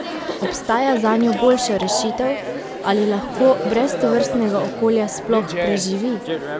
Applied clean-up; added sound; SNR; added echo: none; Chatter; 5 dB; none.